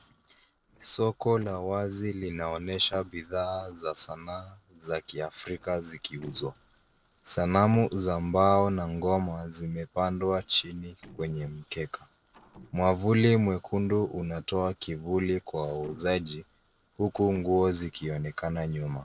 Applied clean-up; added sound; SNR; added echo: neural separator model SepFormer DNS4.